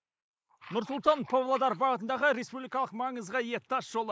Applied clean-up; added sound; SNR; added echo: neural mask model Resemble Enhance denoiser.